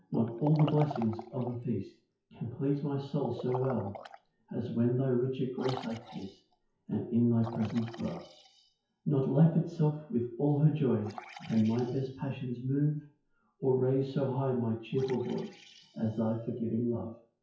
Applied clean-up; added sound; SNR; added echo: classical method WPE with log-MMSE.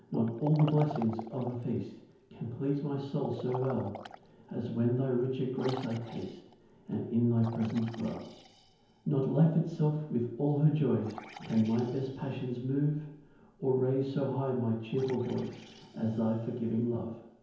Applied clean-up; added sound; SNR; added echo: none; Liquid; 18 dB; reverberation time 0.9 s.